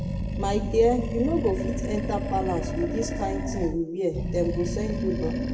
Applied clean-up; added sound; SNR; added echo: none; Animal; 2 dB; reverberation time 0.7 s.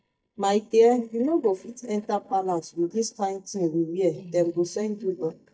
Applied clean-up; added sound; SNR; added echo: neural mask model DeepFilterNet 3.